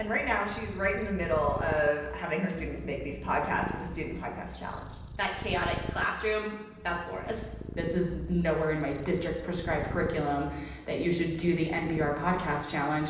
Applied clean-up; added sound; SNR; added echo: none; Purr; 11 dB; reverberation time 0.9 s.